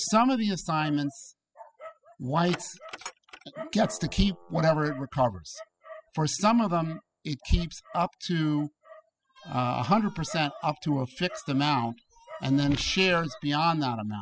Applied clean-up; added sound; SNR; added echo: classical method spectral subtraction.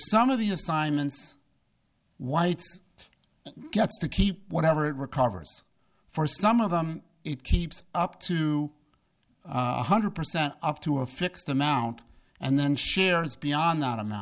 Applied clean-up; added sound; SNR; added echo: none; none; none; none.